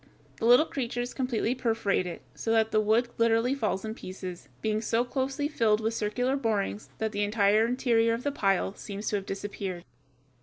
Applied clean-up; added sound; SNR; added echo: none; none; none; none.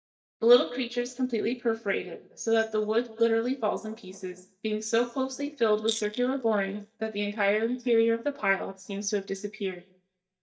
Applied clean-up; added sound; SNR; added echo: neural mask model DeepFilterNet 3.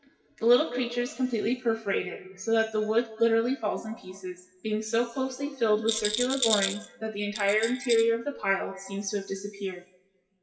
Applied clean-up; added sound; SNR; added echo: classical method WPE with log-MMSE.